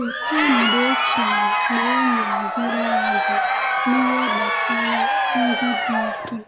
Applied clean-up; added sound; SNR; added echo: none; Crowd; -5 dB; none.